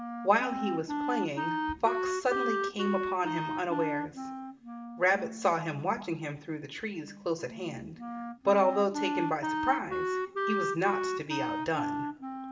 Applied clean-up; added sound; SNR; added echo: none; Wind instrument, woodwind instrument; 3 dB; reverberation time 1.6 s.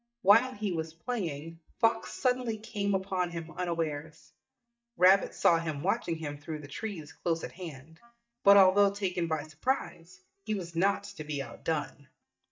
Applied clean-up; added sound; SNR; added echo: neural mask model DeepFilterNet 3.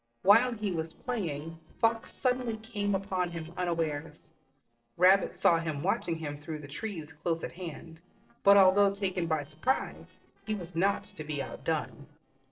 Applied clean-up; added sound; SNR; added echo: neural separator model SepFormer DNS4.